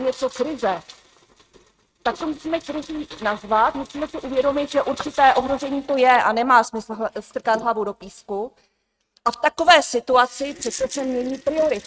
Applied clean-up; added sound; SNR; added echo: neural mask model RNNoise.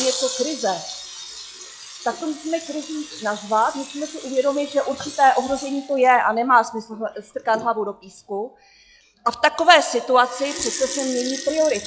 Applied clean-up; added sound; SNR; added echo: classical method log-MMSE.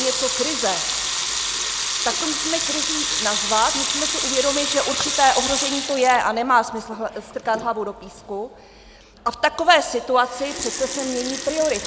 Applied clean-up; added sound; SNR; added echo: none; Sink (filling or washing) / Water tap, faucet / Liquid; 3 dB; none.